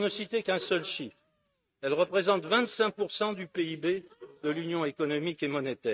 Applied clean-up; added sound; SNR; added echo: neural mask model RNNoise.